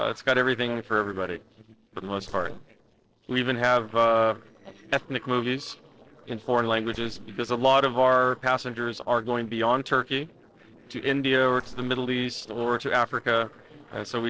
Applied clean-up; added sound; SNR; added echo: neural separator model SepFormer DNS4.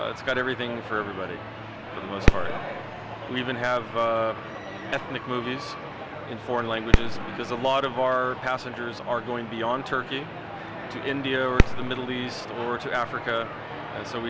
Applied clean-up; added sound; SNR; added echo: none; Fireworks; 1 dB; none.